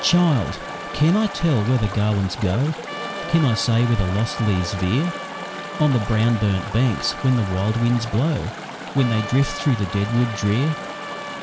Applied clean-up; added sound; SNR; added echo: none; Trumpet + Chatter / Stream; 10 dB; none.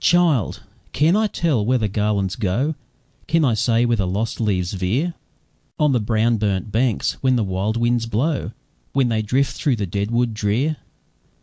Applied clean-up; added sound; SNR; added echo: none; none; none; none.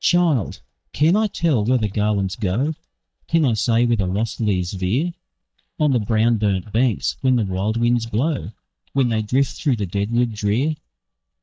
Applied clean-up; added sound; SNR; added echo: neural mask model DeepFilterNet 3.